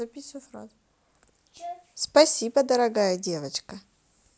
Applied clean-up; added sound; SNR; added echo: none; none; none; none.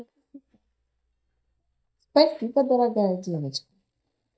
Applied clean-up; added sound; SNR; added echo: neural mask model DeepFilterNet 3.